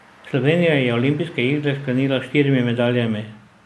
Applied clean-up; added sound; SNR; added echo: none; none; none; none.